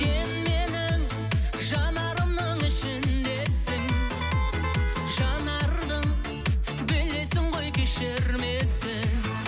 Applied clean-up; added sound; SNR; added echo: none; none; none; none.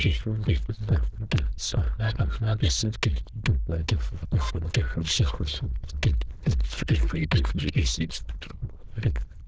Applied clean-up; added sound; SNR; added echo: neural diffusion model UNIVERSE++.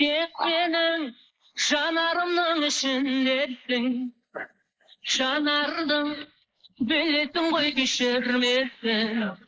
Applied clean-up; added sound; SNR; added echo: neural mask model Resemble Enhance denoiser.